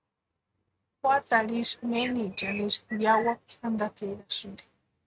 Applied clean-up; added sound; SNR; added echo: neural mask model RNNoise.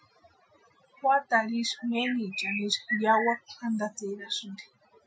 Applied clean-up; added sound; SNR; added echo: classical method Wiener filter.